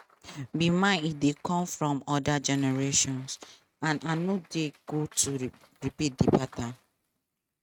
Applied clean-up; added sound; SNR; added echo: neural mask model RNNoise.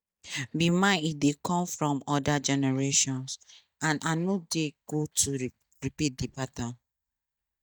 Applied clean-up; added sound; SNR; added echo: neural mask model DeepFilterNet 3.